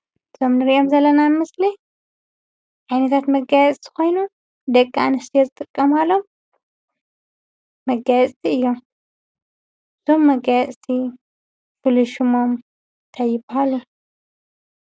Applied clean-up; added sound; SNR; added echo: none; none; none; none.